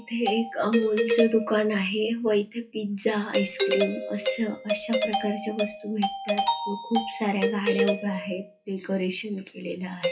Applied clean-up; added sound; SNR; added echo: classical method WPE with log-MMSE.